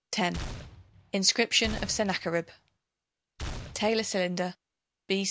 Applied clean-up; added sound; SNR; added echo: none; Gunshot, gunfire; 10 dB; none.